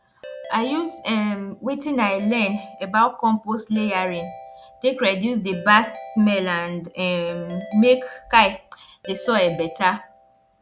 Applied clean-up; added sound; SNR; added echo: none; Ringtone / Keyboard (musical); 17 dB; none.